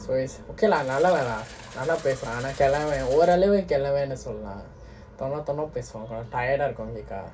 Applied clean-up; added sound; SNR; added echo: none; Fill (with liquid); 20 dB; reverberation time 0.2 s.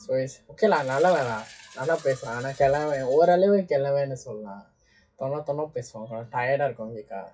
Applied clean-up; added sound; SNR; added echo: classical method WPE with log-MMSE.